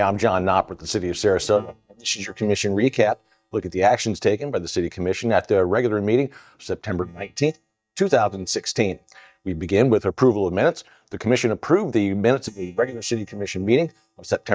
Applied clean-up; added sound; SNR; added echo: neural mask model DeepFilterNet 3.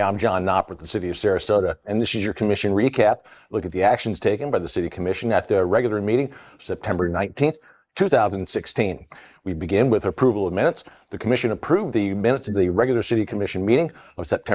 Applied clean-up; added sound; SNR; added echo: neural mask model Resemble Enhance denoiser.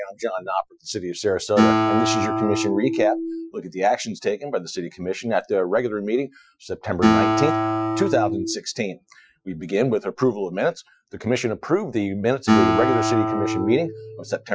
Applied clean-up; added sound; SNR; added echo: classical method Wiener filter.